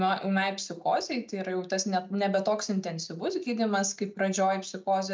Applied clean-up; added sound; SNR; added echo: none; none; none; none.